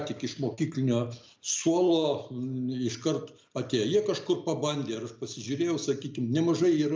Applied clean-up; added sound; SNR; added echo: neural mask model Resemble Enhance denoiser.